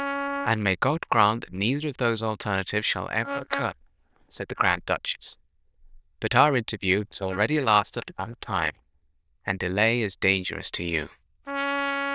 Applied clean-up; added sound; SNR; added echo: neural diffusion model UNIVERSE++.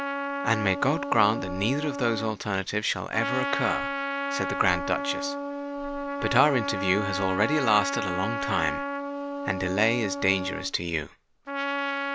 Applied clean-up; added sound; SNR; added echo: none; Trumpet; 3 dB; none.